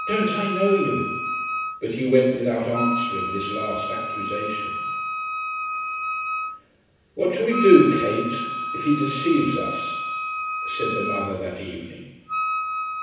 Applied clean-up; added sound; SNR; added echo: none; Wind instrument, woodwind instrument; 4 dB; reverberation time 1.1 s.